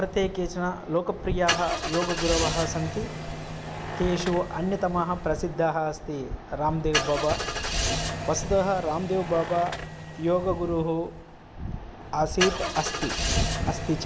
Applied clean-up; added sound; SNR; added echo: none; Engine starting / Car; 5 dB; none.